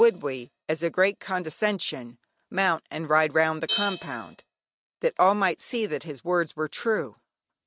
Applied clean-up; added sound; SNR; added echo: neural mask model RNNoise.